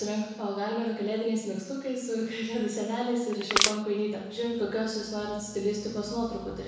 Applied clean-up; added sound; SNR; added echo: none; Crushing; -4 dB; reverberation time 1.0 s.